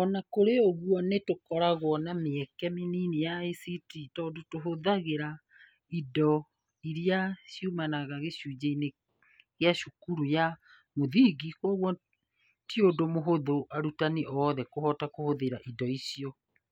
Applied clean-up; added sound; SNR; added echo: none; none; none; none.